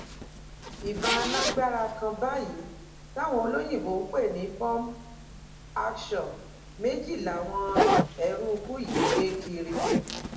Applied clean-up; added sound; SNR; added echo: none; Zipper (clothing); 1 dB; reverberation time 0.7 s.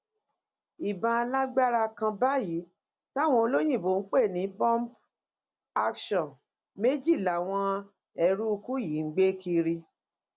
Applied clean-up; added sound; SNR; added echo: none; none; none; none.